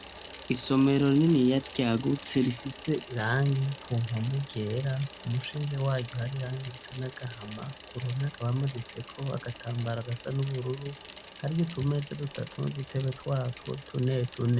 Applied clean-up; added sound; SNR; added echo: none; Bicycle; 17 dB; none.